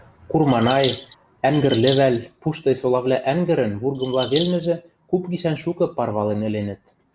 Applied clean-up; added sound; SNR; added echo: none; Bird vocalization, bird call, bird song; 11 dB; none.